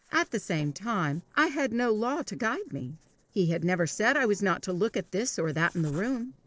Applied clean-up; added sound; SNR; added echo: neural separator model SepFormer DNS4.